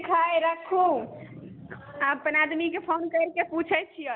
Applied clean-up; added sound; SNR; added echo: none; none; none; none.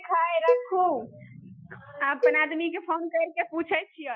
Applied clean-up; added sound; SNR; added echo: classical method Wiener filter.